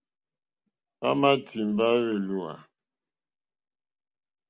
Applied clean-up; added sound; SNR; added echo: none; none; none; none.